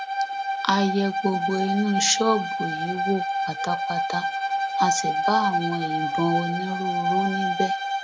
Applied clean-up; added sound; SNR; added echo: none; Bowed string instrument; -1 dB; none.